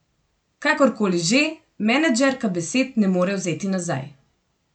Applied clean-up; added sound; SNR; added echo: none; none; none; none.